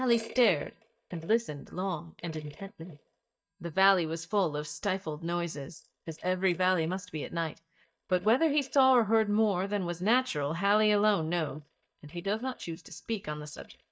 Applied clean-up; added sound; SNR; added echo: neural mask model DeepFilterNet 3.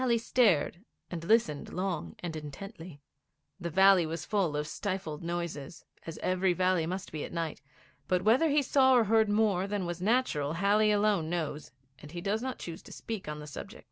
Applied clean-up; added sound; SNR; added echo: none; none; none; none.